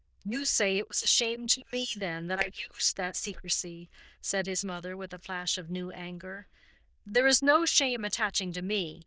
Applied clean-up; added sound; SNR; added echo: neural diffusion model UNIVERSE++.